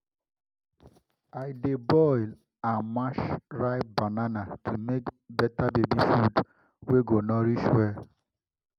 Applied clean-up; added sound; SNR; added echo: none; none; none; none.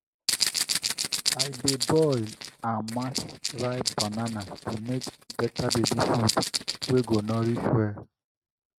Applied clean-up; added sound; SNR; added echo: neural mask model RNNoise.